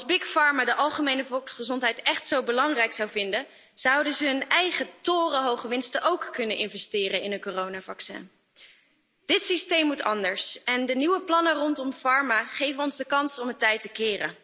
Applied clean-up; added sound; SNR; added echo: none; none; none; none.